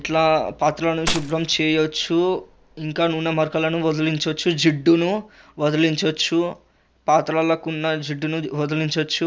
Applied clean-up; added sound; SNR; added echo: none; Gunshot, gunfire; 13 dB; none.